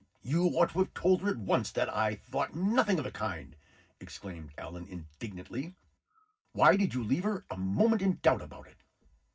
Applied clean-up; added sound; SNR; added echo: none; none; none; reverberation time 0.4 s.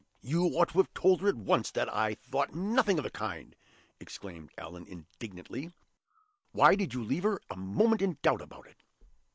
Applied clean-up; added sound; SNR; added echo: none; none; none; none.